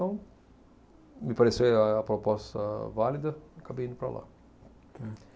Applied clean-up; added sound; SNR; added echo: none; none; none; none.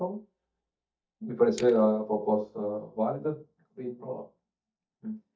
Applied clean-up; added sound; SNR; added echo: neural mask model DeepFilterNet 3.